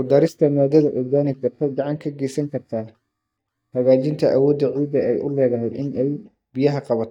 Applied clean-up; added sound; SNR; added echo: neural mask model DeepFilterNet 3.